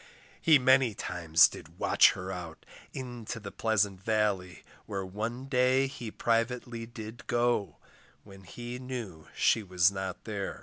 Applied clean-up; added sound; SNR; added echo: none; none; none; none.